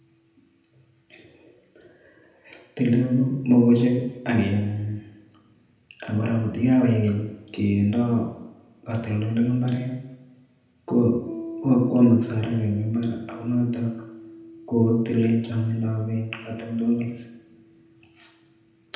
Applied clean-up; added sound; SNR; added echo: none; Piano; 20 dB; reverberation time 0.9 s.